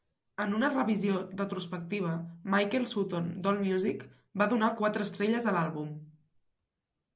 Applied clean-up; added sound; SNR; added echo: none; none; none; none.